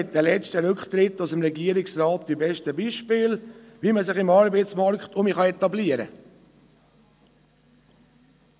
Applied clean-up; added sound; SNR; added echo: none; none; none; none.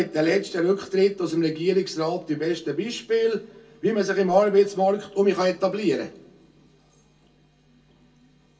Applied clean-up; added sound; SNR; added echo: none; none; none; reverberation time 0.2 s.